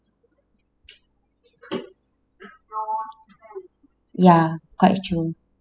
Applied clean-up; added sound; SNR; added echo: classical method spectral subtraction.